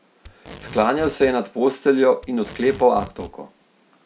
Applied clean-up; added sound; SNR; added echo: none; Packing tape, duct tape; 18 dB; none.